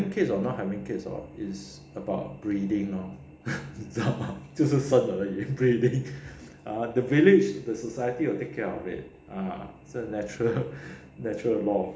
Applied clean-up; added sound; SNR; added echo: none; none; none; none.